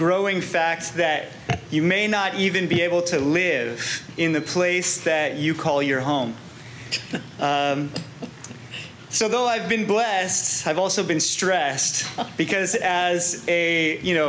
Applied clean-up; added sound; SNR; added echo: none; none; none; none.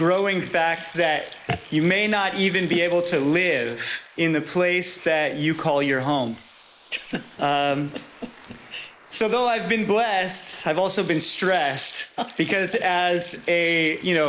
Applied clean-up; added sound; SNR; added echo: neural mask model Resemble Enhance denoiser.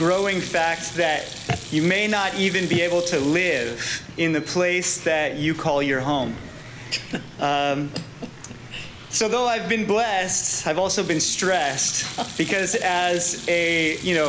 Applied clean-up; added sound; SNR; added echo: none; Sink (filling or washing); 16 dB; none.